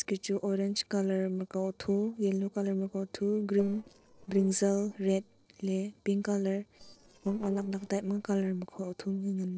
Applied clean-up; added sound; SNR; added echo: neural separator model SepFormer DNS4.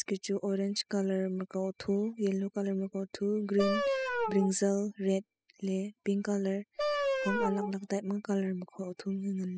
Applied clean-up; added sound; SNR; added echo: classical method spectral subtraction.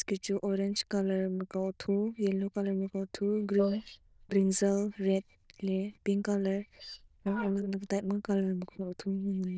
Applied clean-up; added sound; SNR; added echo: neural diffusion model UNIVERSE++.